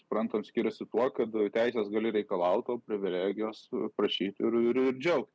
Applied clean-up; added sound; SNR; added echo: none; none; none; none.